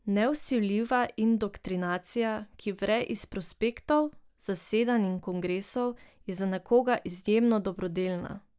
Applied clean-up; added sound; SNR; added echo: none; none; none; none.